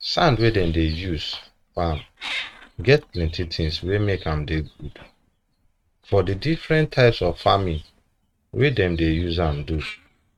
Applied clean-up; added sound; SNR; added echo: neural mask model RNNoise.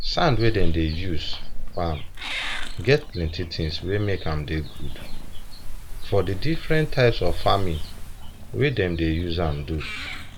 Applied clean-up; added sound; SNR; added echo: none; Meow / Purr; 1 dB; none.